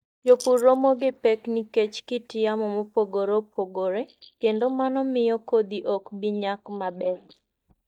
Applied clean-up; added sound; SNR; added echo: neural mask model DeepFilterNet 3.